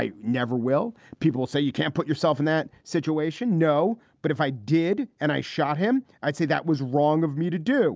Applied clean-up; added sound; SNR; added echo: none; none; none; none.